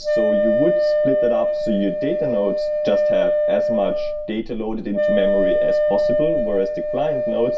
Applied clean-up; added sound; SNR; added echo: none; Wind instrument, woodwind instrument; -4 dB; reverberation time 0.2 s.